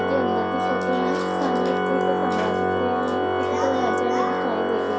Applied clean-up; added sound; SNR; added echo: none; Organ; -5 dB; none.